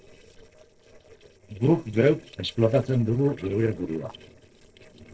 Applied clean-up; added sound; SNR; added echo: neural separator model SepFormer DNS4.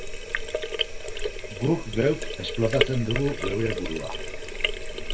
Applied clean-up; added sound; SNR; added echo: none; Sink (filling or washing); 1 dB; reverberation time 0.1 s.